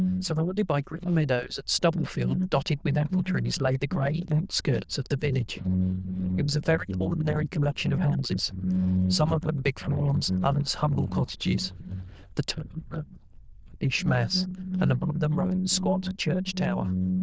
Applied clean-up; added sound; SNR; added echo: neural diffusion model UNIVERSE++.